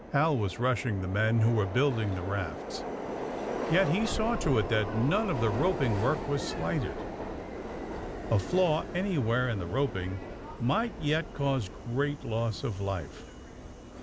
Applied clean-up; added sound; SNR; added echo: none; Subway, metro, underground; 7 dB; none.